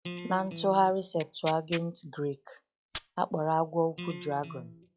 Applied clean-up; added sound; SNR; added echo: classical method log-MMSE.